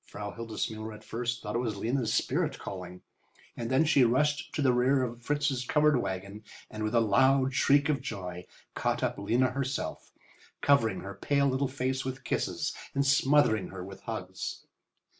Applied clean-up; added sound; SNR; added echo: none; none; none; none.